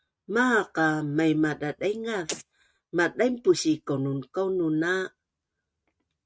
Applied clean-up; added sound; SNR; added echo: neural mask model RNNoise.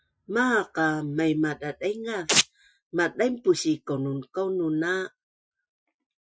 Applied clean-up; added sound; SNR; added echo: classical method Wiener filter.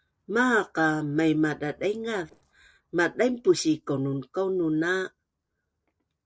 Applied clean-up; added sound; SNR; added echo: neural separator model SepFormer DNS4.